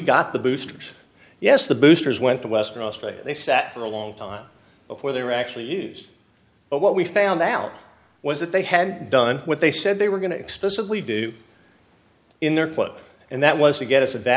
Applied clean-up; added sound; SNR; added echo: none; none; none; none.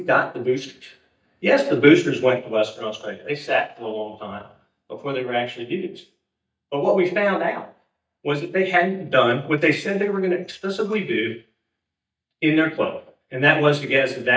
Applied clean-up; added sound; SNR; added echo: neural mask model DeepFilterNet 3.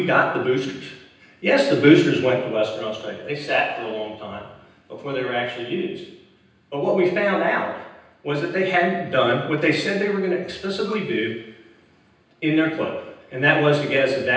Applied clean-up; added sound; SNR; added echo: none; Bowed string instrument; 19 dB; reverberation time 0.9 s.